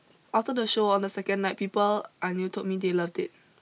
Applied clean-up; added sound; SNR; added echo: none; none; none; none.